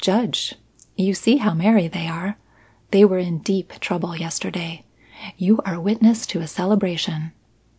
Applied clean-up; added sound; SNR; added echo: none; none; none; none.